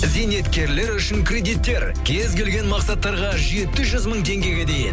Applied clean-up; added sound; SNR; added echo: none; Drum kit; 16 dB; none.